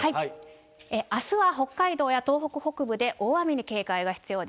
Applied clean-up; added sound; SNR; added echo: none; none; none; none.